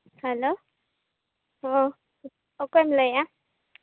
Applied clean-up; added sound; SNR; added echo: none; none; none; none.